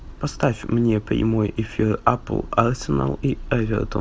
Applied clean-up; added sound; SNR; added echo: none; none; none; none.